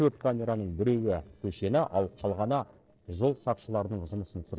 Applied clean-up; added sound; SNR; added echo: neural separator model SepFormer DNS4.